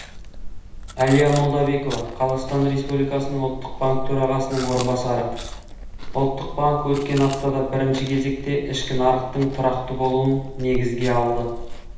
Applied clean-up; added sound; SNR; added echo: none; Chewing, mastication; 9 dB; reverberation time 0.9 s.